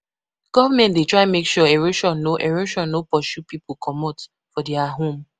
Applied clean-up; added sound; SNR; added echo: none; none; none; none.